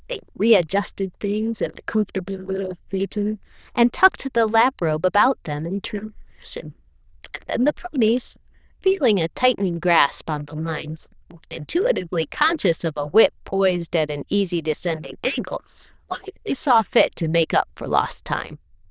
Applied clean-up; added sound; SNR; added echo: neural diffusion model UNIVERSE++.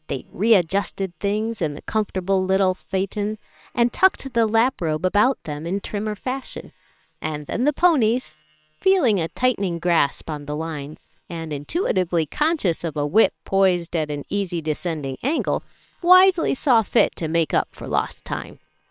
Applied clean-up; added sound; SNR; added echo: neural separator model SepFormer WHAM!.